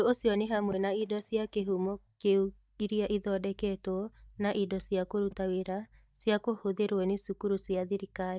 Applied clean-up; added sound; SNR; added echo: neural mask model DeepFilterNet 3.